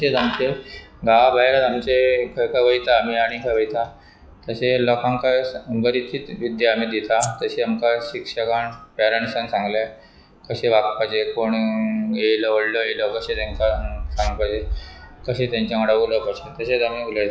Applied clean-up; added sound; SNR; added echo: classical method log-MMSE.